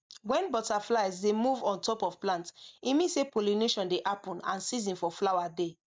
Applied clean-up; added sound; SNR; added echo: none; none; none; none.